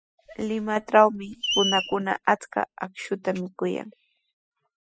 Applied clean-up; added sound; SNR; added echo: classical method spectral subtraction.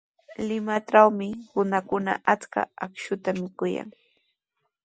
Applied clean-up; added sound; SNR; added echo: none; none; none; none.